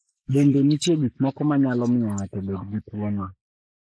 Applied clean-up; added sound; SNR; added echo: neural mask model Resemble Enhance denoiser.